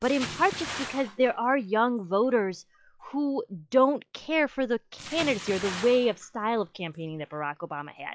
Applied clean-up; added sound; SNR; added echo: classical method log-MMSE.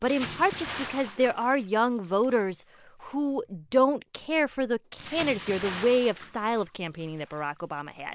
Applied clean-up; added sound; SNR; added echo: none; Bathtub (filling or washing) / Splash, splatter; 15 dB; none.